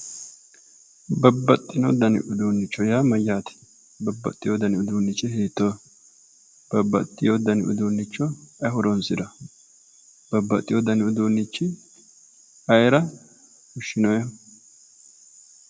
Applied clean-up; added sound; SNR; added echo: none; none; none; none.